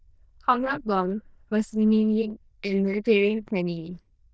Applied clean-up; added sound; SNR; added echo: neural diffusion model UNIVERSE++.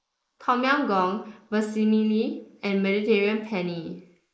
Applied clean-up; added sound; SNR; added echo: neural mask model Resemble Enhance denoiser.